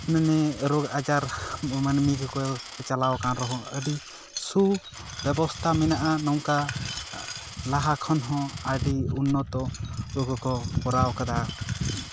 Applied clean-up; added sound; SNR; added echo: none; Glass + Coin (dropping); 14 dB; none.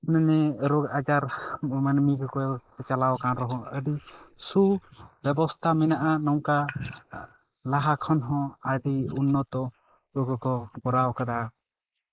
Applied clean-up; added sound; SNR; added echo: neural mask model Resemble Enhance denoiser.